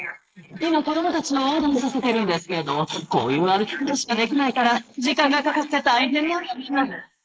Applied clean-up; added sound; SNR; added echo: neural mask model Resemble Enhance denoiser.